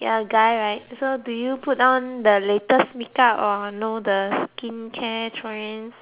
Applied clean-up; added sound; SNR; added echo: none; none; none; none.